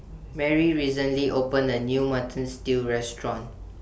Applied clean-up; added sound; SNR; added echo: none; none; none; none.